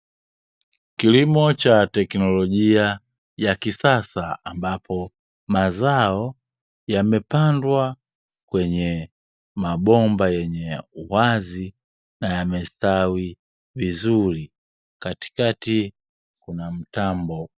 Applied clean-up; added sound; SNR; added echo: none; none; none; none.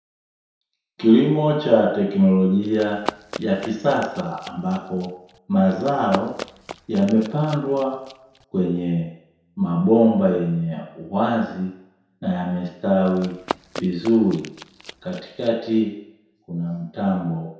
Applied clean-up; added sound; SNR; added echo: none; Run; 15 dB; reverberation time 0.7 s.